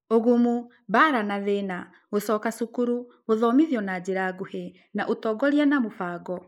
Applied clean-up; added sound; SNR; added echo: neural mask model Resemble Enhance denoiser.